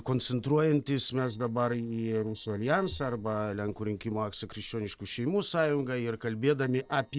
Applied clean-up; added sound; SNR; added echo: neural separator model SepFormer DNS4.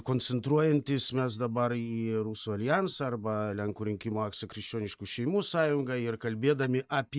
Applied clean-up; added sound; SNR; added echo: neural mask model DeepFilterNet 3.